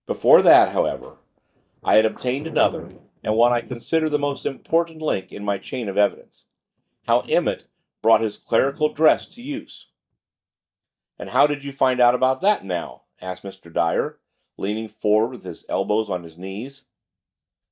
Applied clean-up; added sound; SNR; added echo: neural mask model DeepFilterNet 3.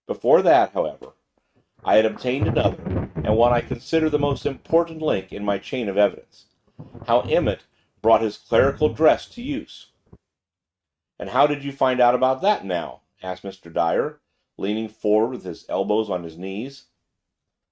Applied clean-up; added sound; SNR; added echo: neural mask model RNNoise.